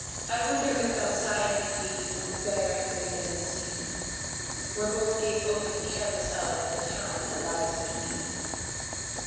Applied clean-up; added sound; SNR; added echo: none; Boiling; 1 dB; reverberation time 1.9 s.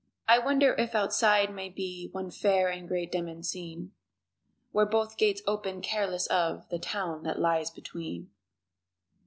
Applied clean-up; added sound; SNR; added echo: none; none; none; none.